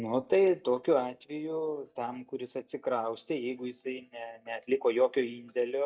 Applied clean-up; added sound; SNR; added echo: neural mask model DeepFilterNet 3.